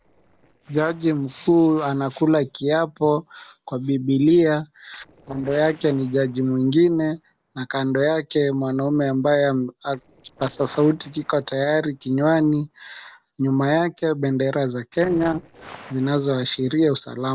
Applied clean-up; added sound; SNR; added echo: neural separator model SepFormer DNS4.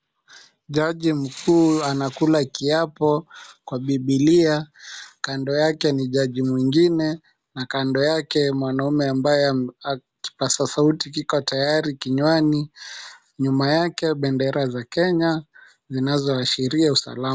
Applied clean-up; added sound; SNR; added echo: none; none; none; none.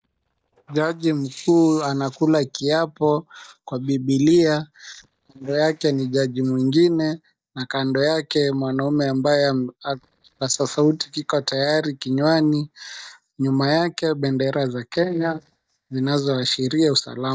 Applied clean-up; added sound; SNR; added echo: neural mask model DeepFilterNet 3.